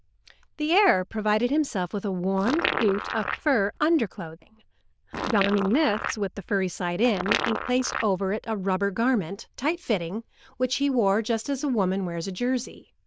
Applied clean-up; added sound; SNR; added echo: neural diffusion model UNIVERSE++.